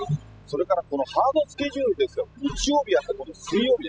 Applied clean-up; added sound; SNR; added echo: classical method spectral subtraction.